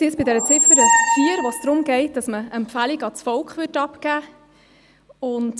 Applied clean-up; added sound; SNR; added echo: none; Squeak; -3 dB; none.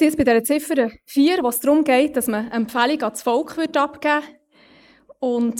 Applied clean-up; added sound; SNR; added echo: neural mask model Resemble Enhance denoiser.